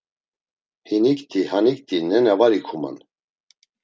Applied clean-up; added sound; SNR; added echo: none; none; none; none.